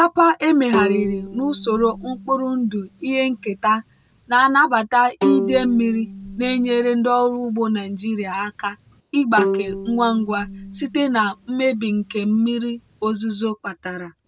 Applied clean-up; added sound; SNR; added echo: none; Bowed string instrument; 9 dB; none.